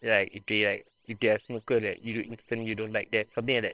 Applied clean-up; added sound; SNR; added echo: neural separator model SepFormer WHAMR!.